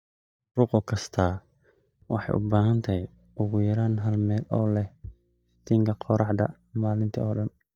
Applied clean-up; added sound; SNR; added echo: neural mask model DeepFilterNet 3.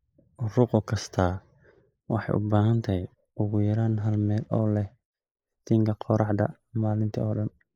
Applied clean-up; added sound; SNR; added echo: neural mask model Resemble Enhance denoiser.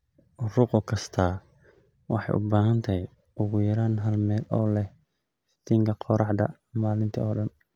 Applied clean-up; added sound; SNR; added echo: none; none; none; none.